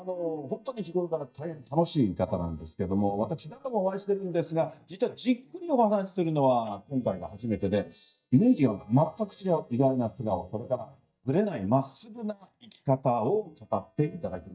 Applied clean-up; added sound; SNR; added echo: neural mask model DeepFilterNet 3.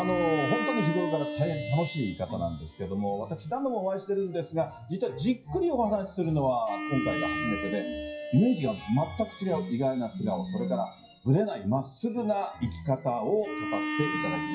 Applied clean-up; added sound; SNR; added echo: classical method WPE with log-MMSE.